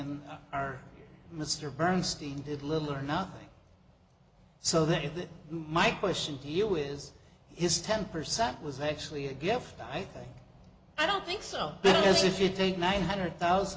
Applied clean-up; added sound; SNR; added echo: none; none; none; none.